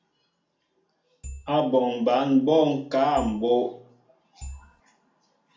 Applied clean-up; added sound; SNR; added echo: none; Marimba, xylophone / Wood; 14 dB; reverberation time 0.4 s.